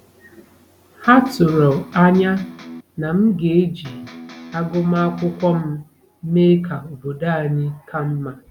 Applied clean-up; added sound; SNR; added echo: none; Electric guitar; 16 dB; none.